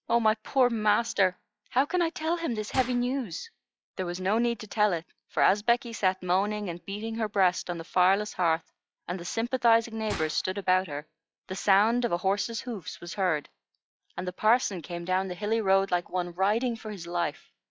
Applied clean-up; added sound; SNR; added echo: classical method log-MMSE.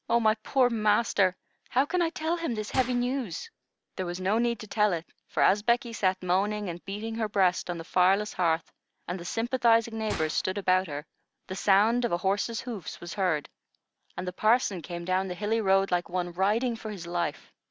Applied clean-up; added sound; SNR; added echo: none; Gunshot, gunfire; 17 dB; none.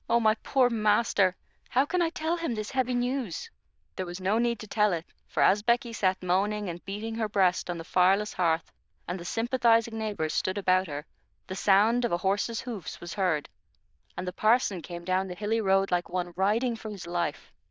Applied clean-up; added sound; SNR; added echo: neural diffusion model UNIVERSE++.